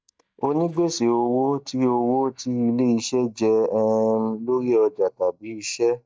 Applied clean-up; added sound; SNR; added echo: neural mask model DeepFilterNet 3.